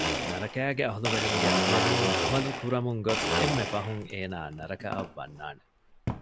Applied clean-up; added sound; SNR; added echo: none; Domestic sounds, home sounds; -2 dB; none.